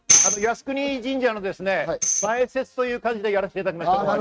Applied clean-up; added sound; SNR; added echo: neural mask model RNNoise.